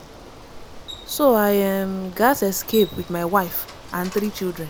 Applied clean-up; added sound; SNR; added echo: none; Bicycle; 16 dB; none.